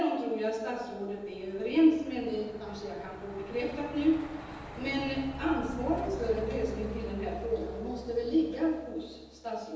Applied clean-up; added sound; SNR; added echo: none; Truck; 13 dB; reverberation time 1.1 s.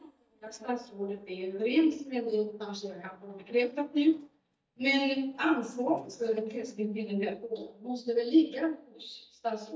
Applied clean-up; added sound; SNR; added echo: neural mask model DeepFilterNet 3.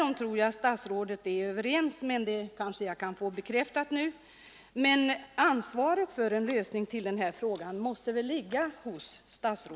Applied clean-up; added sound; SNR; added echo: none; none; none; none.